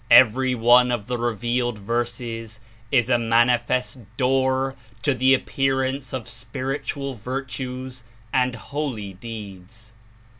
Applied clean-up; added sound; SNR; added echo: none; none; none; none.